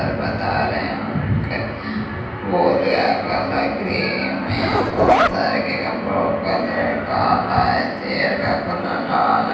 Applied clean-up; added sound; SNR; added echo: none; Zipper (clothing); -1 dB; reverberation time 0.9 s.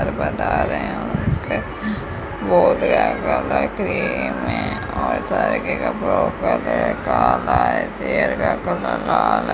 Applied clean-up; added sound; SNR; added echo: none; none; none; none.